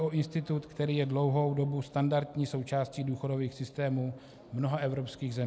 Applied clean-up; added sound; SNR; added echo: none; none; none; none.